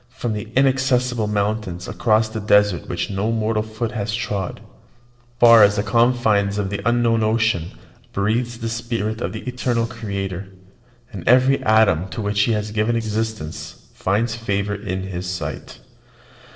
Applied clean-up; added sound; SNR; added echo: neural separator model SepFormer DNS4.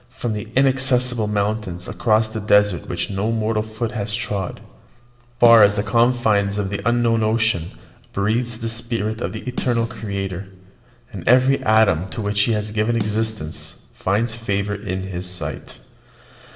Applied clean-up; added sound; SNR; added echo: none; Snare drum; 15 dB; reverberation time 1.0 s.